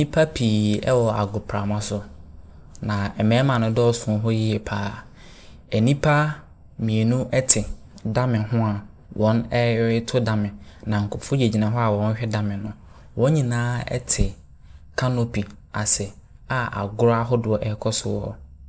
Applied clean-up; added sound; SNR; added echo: none; none; none; none.